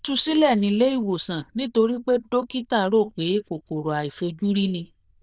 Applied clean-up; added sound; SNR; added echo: neural diffusion model UNIVERSE++.